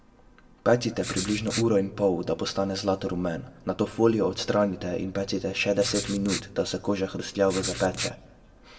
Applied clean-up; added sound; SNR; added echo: none; Writing; 8 dB; reverberation time 0.6 s.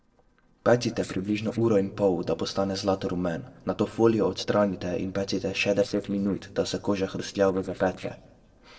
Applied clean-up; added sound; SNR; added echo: neural separator model SepFormer DNS4.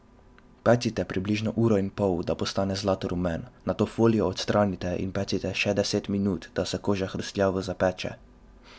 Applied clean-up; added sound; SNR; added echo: none; none; none; none.